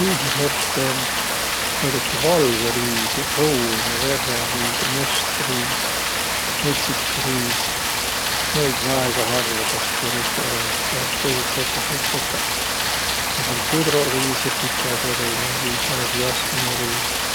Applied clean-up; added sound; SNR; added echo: none; Rain; -4 dB; none.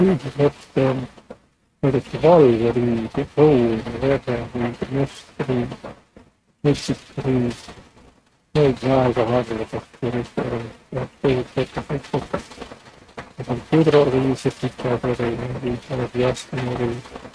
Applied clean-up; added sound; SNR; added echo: neural mask model RNNoise.